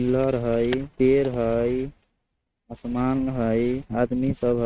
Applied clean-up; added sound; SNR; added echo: neural mask model RNNoise.